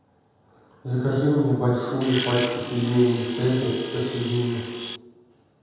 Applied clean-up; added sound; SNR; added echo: none; Tools; 11 dB; reverberation time 1.2 s.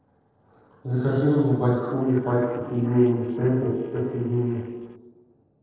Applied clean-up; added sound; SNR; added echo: neural separator model SepFormer DNS4.